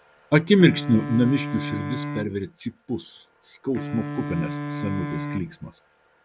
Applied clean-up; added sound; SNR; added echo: none; Wind instrument, woodwind instrument; 8 dB; none.